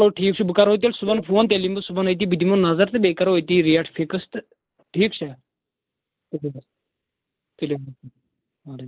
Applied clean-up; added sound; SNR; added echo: neural mask model Resemble Enhance denoiser.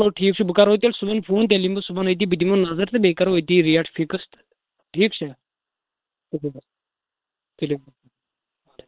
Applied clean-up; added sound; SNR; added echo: neural separator model SepFormer WHAM!.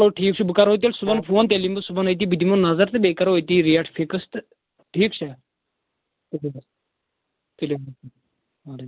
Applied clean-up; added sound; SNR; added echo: none; Wind instrument, woodwind instrument; 12 dB; none.